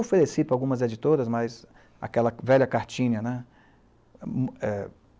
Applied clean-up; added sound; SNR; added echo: none; none; none; none.